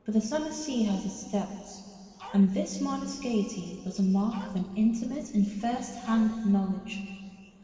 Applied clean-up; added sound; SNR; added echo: none; Dog; 17 dB; reverberation time 2.2 s.